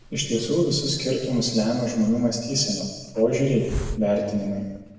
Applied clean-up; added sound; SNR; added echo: none; Hiss; 14 dB; reverberation time 1.3 s.